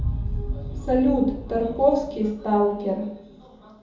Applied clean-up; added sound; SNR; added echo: none; Boom; 8 dB; reverberation time 2.6 s.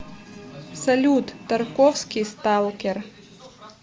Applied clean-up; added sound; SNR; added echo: none; none; none; none.